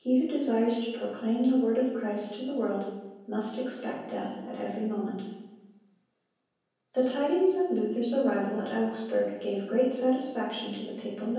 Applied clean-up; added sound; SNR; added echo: none; none; none; reverberation time 1.1 s.